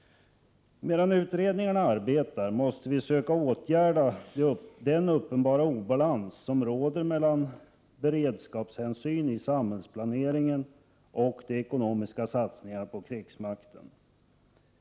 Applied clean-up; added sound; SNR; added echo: none; none; none; none.